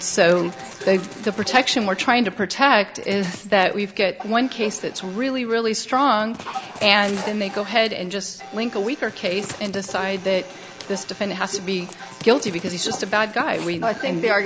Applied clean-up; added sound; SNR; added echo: none; Dog; 19 dB; none.